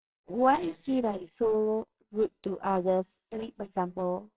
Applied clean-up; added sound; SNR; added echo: neural separator model SepFormer WHAMR!.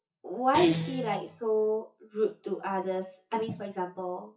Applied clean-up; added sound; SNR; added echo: classical method WPE with log-MMSE.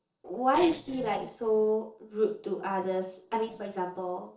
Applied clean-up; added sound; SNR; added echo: neural separator model SepFormer DNS4.